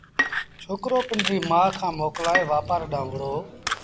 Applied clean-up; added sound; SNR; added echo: none; Bowed string instrument + Fire; 6 dB; none.